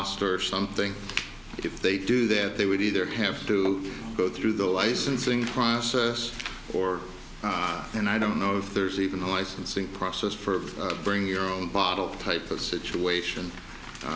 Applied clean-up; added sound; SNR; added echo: none; Tap / Hammer; 17 dB; none.